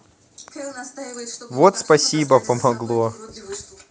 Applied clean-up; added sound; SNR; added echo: none; none; none; none.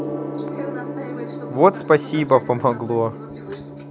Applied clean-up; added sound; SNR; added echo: none; Gong; 9 dB; none.